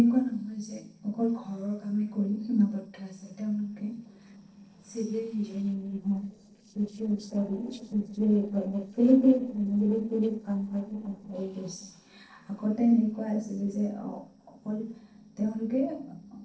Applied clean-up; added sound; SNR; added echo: neural separator model SepFormer DNS4.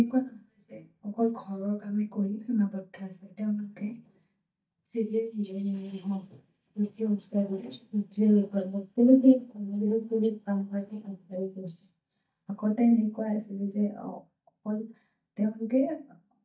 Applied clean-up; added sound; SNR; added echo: neural mask model DeepFilterNet 3.